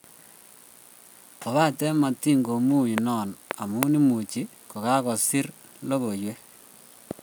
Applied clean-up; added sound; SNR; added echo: none; none; none; none.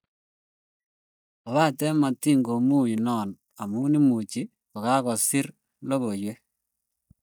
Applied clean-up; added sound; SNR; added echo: neural mask model DeepFilterNet 3.